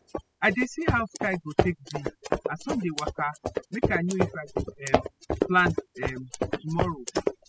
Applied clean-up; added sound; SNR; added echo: classical method spectral subtraction.